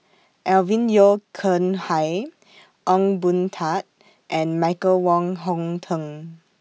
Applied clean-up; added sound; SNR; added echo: none; none; none; none.